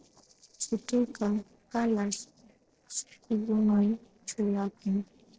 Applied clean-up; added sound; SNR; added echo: neural separator model SepFormer DNS4.